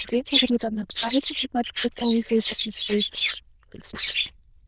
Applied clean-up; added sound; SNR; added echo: neural diffusion model UNIVERSE++.